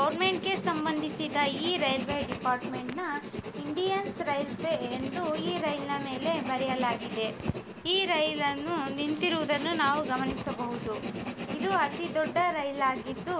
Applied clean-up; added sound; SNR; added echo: none; Writing; 7 dB; none.